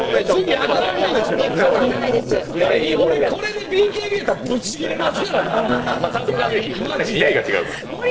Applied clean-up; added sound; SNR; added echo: neural separator model SepFormer DNS4.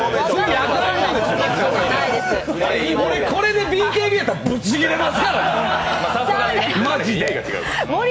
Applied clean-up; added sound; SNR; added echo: none; none; none; none.